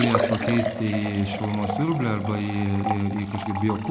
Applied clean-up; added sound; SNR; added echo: none; Liquid; 4 dB; none.